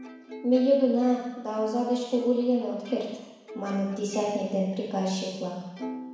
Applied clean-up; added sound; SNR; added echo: none; Plucked string instrument; 16 dB; reverberation time 1.1 s.